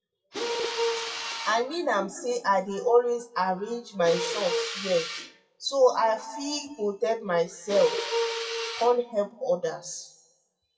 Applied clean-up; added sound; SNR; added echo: classical method WPE with log-MMSE.